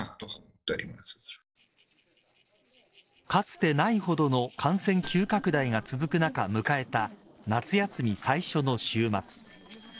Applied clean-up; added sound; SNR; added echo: neural separator model SepFormer DNS4.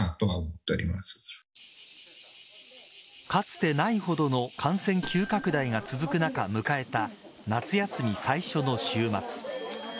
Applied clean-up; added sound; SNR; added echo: none; Marimba, xylophone; 13 dB; none.